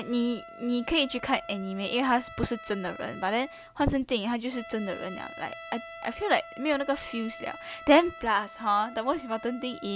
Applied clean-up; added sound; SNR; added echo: none; Trumpet; 16 dB; none.